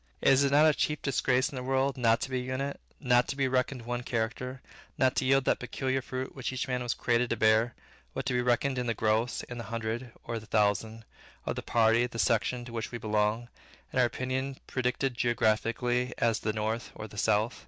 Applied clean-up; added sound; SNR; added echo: none; none; none; none.